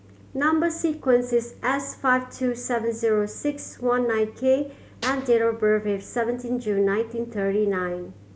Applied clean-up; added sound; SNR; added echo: none; Clapping / Drum kit; 19 dB; none.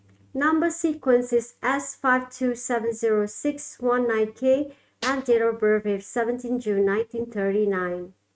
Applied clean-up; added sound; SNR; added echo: neural mask model RNNoise.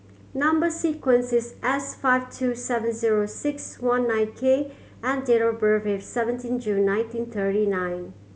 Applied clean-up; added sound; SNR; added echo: none; none; none; none.